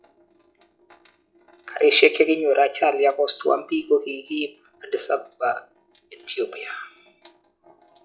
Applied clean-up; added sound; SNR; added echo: classical method log-MMSE.